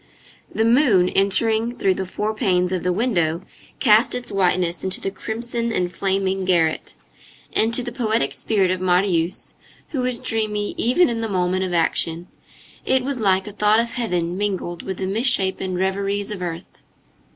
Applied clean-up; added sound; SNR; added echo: none; none; none; none.